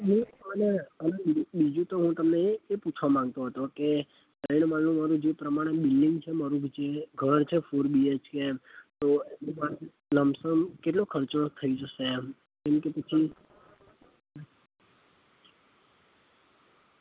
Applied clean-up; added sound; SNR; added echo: none; none; none; none.